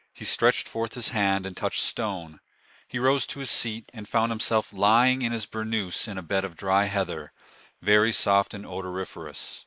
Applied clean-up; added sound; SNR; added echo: neural mask model Resemble Enhance denoiser.